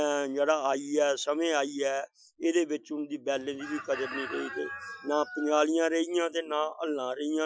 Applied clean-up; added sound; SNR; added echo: classical method Wiener filter.